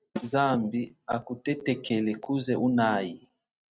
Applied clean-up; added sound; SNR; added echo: neural mask model RNNoise.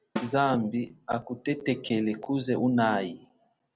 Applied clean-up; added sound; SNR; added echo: none; Snare drum; 14 dB; none.